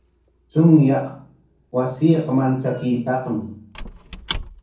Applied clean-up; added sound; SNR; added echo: none; Squeak / Wood; 17 dB; reverberation time 0.6 s.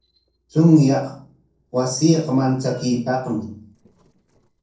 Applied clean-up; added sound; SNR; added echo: neural separator model SepFormer DNS4.